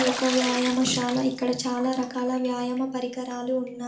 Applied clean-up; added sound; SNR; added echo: none; Bathtub (filling or washing); 10 dB; reverberation time 0.4 s.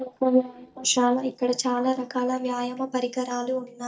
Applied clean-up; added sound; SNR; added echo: neural mask model DeepFilterNet 3.